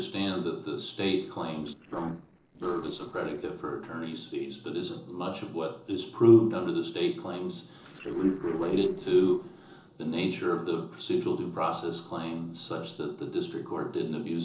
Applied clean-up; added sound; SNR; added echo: neural separator model SepFormer DNS4.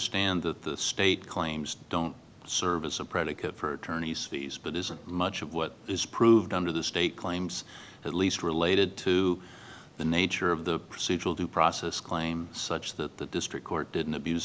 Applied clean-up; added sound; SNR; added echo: none; none; none; none.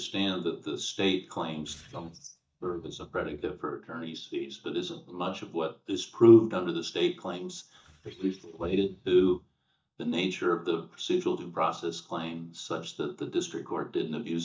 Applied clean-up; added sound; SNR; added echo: neural mask model DeepFilterNet 3.